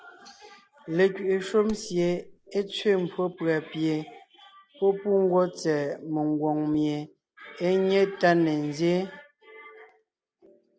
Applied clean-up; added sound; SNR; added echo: none; Clapping; 20 dB; none.